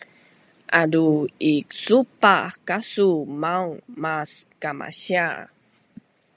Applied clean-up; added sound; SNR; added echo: none; none; none; none.